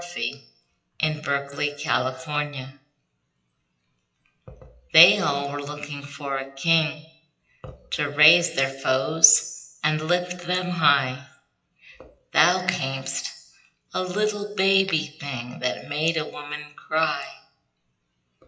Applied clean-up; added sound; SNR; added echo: classical method WPE with log-MMSE.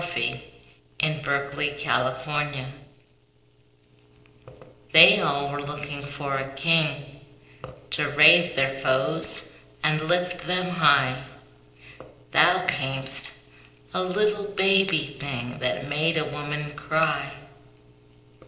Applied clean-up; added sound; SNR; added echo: neural separator model SepFormer DNS4.